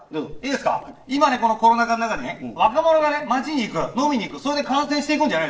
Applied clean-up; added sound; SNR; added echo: neural separator model SepFormer DNS4.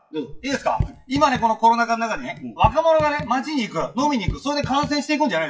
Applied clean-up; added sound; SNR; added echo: classical method WPE with log-MMSE.